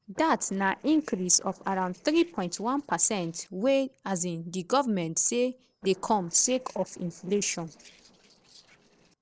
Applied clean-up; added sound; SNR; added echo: neural separator model SepFormer DNS4.